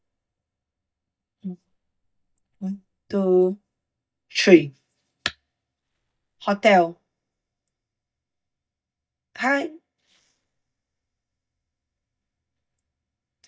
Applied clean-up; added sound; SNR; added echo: neural mask model DeepFilterNet 3.